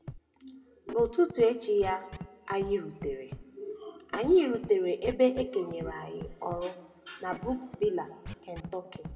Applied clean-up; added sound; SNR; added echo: none; Scratching (performance technique); 15 dB; reverberation time 0.9 s.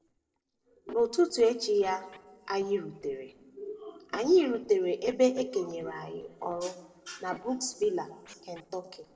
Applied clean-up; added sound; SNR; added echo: neural separator model SepFormer DNS4.